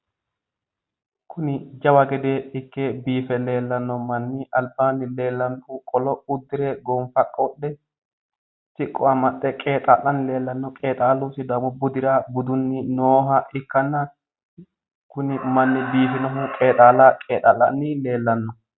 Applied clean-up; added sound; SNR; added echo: none; none; none; none.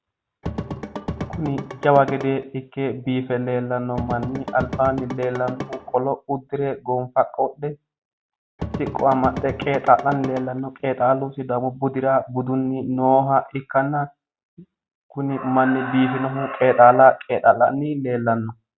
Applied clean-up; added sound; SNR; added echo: none; Drum / Drum kit; 9 dB; none.